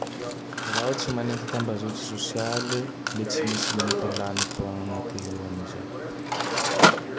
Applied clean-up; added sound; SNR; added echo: none; Mechanisms; -5 dB; none.